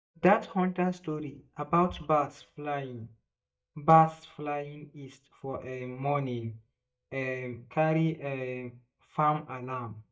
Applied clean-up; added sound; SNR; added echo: neural mask model DeepFilterNet 3.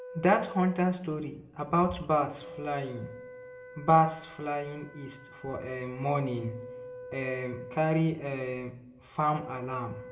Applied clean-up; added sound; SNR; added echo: none; Wind instrument, woodwind instrument; 16 dB; reverberation time 0.5 s.